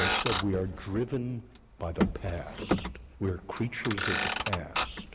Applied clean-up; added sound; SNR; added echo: none; Motor vehicle (road); -1 dB; none.